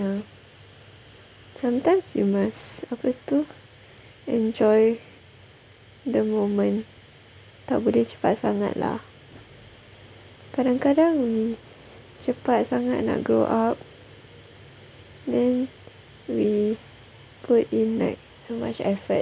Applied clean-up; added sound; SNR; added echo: none; none; none; none.